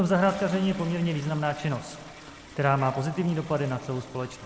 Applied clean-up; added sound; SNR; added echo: none; Toilet flush; 18 dB; none.